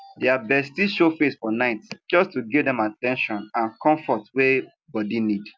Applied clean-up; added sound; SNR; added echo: none; none; none; none.